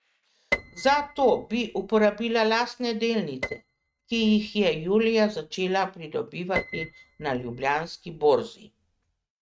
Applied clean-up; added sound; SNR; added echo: neural mask model RNNoise.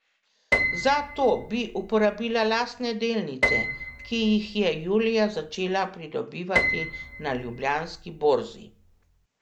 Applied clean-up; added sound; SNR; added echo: none; Piano; 5 dB; none.